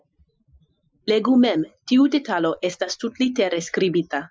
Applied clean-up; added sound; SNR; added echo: classical method Wiener filter.